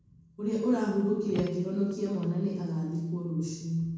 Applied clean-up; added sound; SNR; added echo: none; Car; 16 dB; reverberation time 1.1 s.